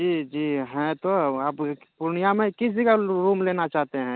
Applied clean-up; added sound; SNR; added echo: none; none; none; none.